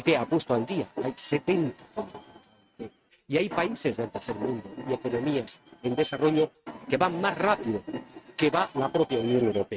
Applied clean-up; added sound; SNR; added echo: neural mask model RNNoise.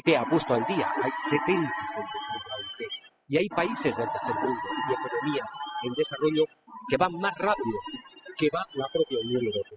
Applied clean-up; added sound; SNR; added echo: classical method spectral subtraction.